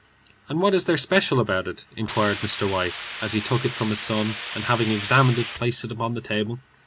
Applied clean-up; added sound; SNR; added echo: none; Hiss; 9 dB; none.